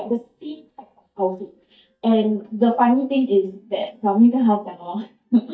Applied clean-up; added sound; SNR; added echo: neural mask model DeepFilterNet 3.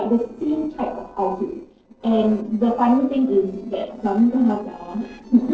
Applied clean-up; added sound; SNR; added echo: neural separator model SepFormer DNS4.